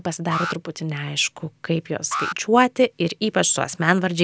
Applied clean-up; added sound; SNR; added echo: none; Alarm; 11 dB; none.